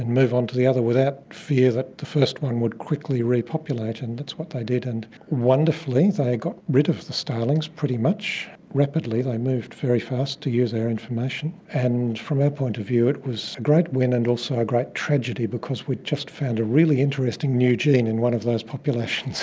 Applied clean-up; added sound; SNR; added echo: none; none; none; none.